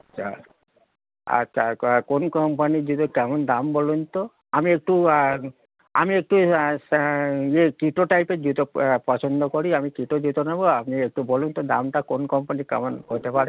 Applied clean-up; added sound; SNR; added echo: none; none; none; none.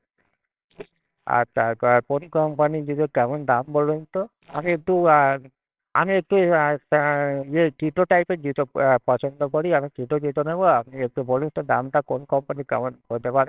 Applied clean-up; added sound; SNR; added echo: neural separator model SepFormer WHAMR!.